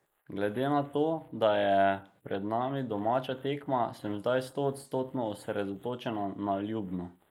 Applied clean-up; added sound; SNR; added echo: neural mask model Resemble Enhance denoiser.